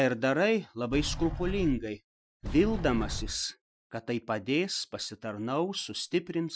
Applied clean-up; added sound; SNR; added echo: classical method Wiener filter.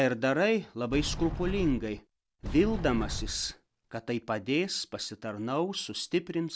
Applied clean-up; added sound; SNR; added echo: none; Sliding door; 5 dB; none.